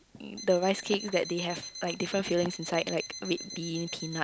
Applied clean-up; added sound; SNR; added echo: none; Alarm; 12 dB; none.